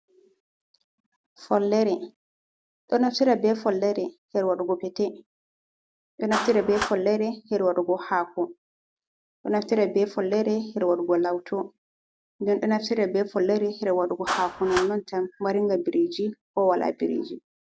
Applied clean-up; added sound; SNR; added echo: none; Clapping; 15 dB; none.